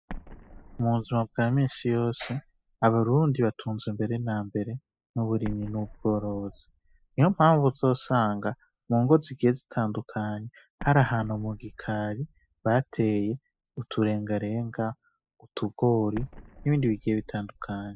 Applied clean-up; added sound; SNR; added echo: classical method spectral subtraction.